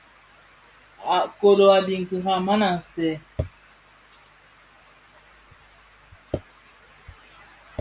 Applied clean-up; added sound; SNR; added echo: none; none; none; none.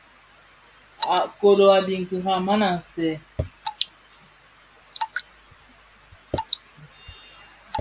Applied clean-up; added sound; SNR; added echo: none; Drip / Water; 13 dB; none.